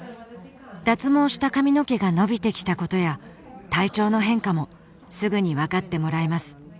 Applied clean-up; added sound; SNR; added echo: none; none; none; none.